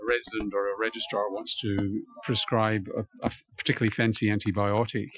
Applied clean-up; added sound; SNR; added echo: classical method Wiener filter.